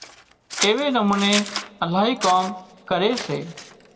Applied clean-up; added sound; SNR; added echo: none; Scissors; 10 dB; reverberation time 1.3 s.